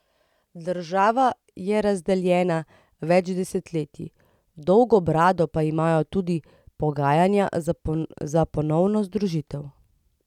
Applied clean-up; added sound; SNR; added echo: none; none; none; none.